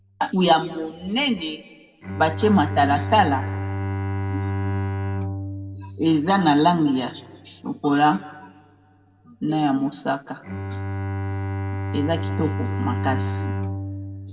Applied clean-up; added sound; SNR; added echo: none; Bowed string instrument; 5 dB; reverberation time 1.1 s.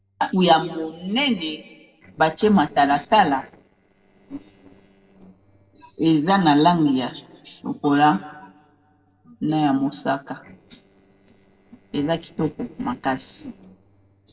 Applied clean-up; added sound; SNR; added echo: neural separator model SepFormer DNS4.